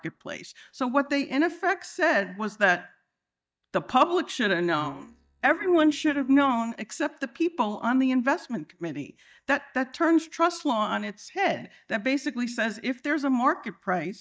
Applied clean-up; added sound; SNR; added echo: neural mask model DeepFilterNet 3.